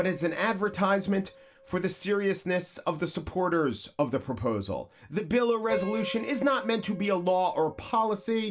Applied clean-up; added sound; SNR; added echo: none; Piano; 15 dB; reverberation time 0.2 s.